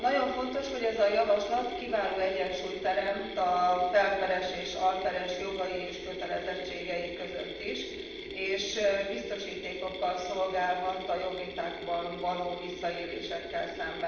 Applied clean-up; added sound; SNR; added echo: none; Mechanisms; 9 dB; reverberation time 1.0 s.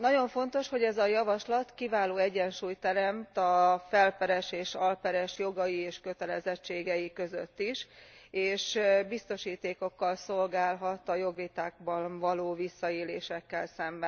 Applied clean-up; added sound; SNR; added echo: none; none; none; none.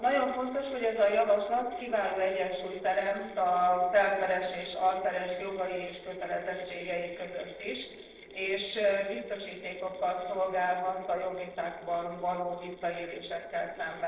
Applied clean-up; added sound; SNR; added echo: neural separator model SepFormer DNS4.